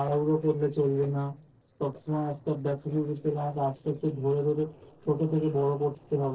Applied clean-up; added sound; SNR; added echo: neural separator model SepFormer DNS4.